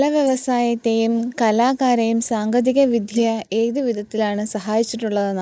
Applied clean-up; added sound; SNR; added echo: neural mask model Resemble Enhance denoiser.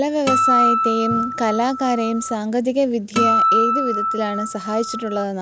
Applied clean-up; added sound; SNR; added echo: none; Acoustic guitar; -1 dB; none.